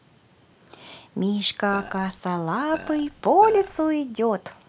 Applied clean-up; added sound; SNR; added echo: none; Burping, eructation; 17 dB; none.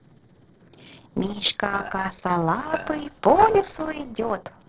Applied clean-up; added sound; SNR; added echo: neural separator model SepFormer DNS4.